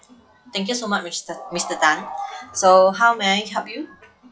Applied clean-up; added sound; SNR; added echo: classical method log-MMSE.